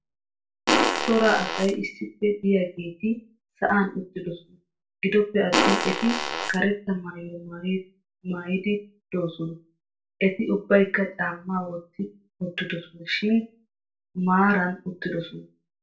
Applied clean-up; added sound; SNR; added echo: none; Fart; -2 dB; reverberation time 0.3 s.